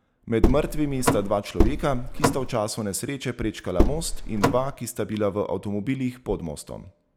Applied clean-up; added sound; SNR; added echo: none; Car; -4 dB; none.